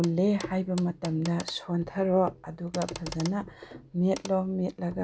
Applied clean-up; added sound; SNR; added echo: none; Clock; 15 dB; none.